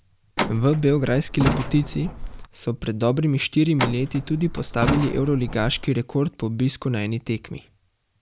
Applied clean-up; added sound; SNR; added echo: none; Truck; 5 dB; none.